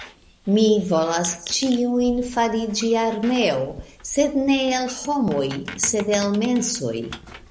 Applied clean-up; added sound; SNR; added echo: none; Squeak; 19 dB; none.